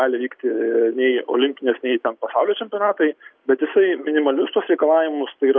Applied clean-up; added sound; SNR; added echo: none; none; none; none.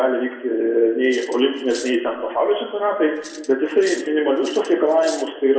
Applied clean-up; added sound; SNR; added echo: none; Cutlery, silverware; 20 dB; reverberation time 1.1 s.